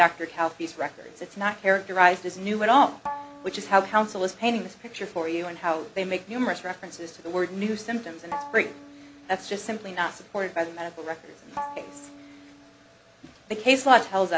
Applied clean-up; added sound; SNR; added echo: none; Bowed string instrument; 14 dB; none.